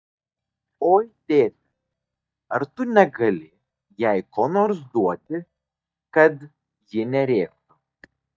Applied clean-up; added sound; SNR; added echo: neural mask model DeepFilterNet 3.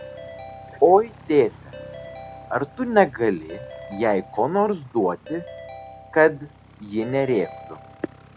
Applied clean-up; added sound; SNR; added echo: none; Aircraft + Ringtone / Keyboard (musical); 17 dB; none.